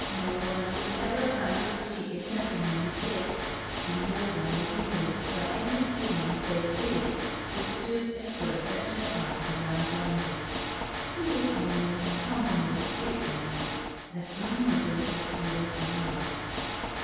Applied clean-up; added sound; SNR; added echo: none; Water / Mechanisms; 2 dB; reverberation time 2.0 s.